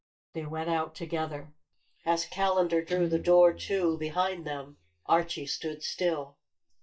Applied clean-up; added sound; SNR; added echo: neural mask model DeepFilterNet 3.